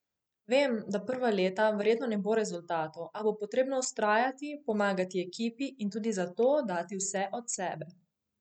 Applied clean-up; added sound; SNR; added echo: none; none; none; none.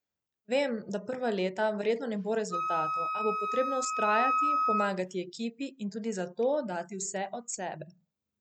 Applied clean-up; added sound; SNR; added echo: none; Wind instrument, woodwind instrument; -2 dB; none.